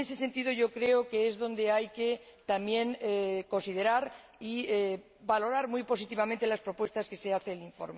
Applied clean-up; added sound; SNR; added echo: none; none; none; none.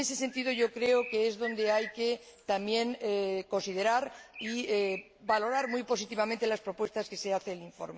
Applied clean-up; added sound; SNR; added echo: none; Bird; 14 dB; none.